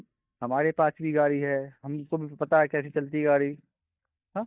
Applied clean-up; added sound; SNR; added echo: neural mask model DeepFilterNet 3.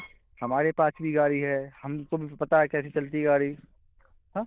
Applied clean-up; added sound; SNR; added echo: neural diffusion model UNIVERSE++.